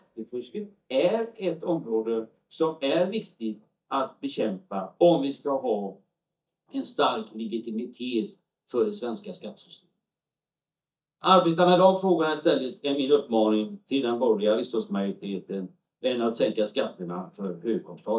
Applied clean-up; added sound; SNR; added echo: neural mask model DeepFilterNet 3.